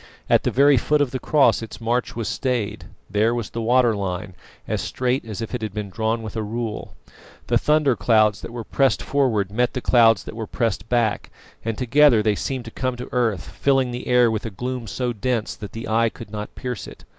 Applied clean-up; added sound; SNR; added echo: none; none; none; none.